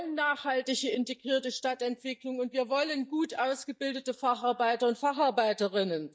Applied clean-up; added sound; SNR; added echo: neural mask model DeepFilterNet 3.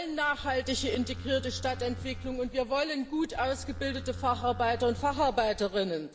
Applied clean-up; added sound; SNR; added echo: none; Livestock, farm animals, working animals; 11 dB; reverberation time 1.2 s.